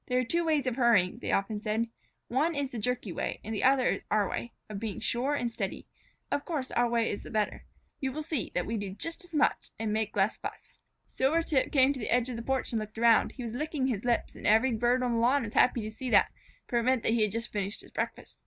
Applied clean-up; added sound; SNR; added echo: none; none; none; none.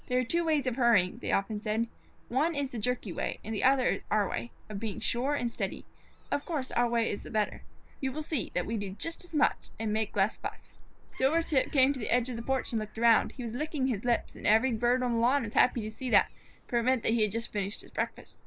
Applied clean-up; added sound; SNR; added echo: none; Gull, seagull / Fowl; 10 dB; none.